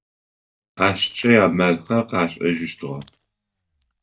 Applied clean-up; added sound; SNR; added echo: neural mask model DeepFilterNet 3.